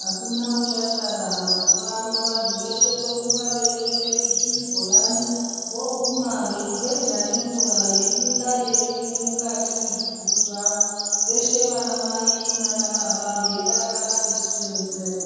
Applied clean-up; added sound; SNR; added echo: none; Bird vocalization, bird call, bird song; -4 dB; reverberation time 2.1 s.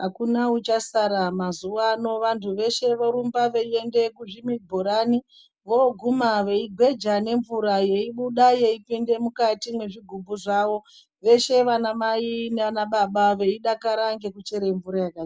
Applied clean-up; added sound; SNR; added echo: none; none; none; none.